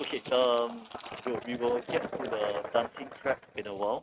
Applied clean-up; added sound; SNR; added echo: neural mask model RNNoise.